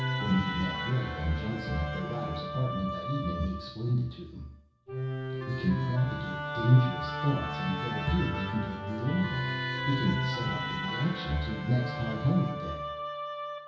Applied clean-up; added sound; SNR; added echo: none; Musical instrument; 3 dB; reverberation time 0.6 s.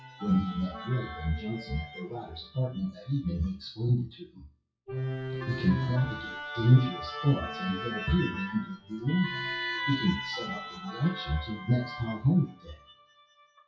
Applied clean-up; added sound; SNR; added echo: classical method WPE with log-MMSE.